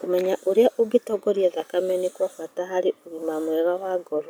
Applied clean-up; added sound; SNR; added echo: none; none; none; none.